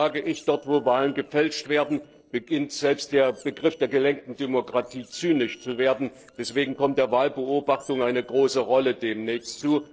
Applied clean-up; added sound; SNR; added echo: neural separator model SepFormer DNS4.